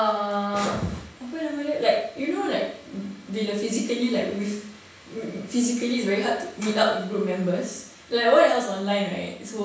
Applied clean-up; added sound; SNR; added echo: none; none; none; reverberation time 0.7 s.